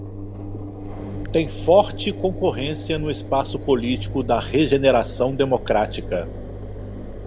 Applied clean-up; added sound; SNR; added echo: none; Engine; 9 dB; none.